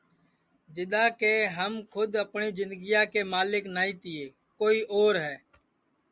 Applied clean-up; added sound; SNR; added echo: none; none; none; none.